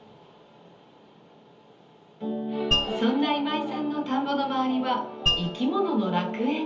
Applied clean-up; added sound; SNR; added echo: none; Mallet percussion; 2 dB; reverberation time 0.7 s.